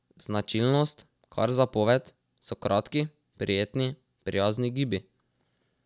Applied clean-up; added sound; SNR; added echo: none; none; none; none.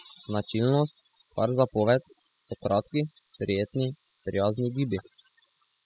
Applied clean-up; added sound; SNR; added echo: classical method spectral subtraction.